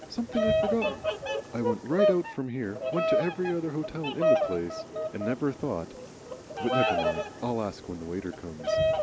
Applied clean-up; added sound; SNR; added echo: none; Bird vocalization, bird call, bird song; -2 dB; none.